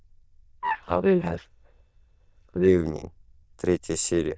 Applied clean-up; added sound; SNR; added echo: neural diffusion model UNIVERSE++.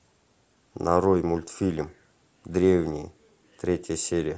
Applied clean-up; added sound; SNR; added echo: none; none; none; none.